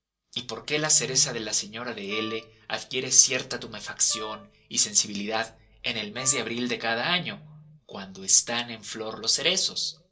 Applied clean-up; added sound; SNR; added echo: none; Wind instrument, woodwind instrument; 16 dB; reverberation time 0.2 s.